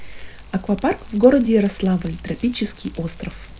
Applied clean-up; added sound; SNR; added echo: none; Fire; 16 dB; none.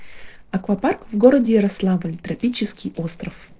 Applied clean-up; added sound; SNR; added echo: neural separator model SepFormer DNS4.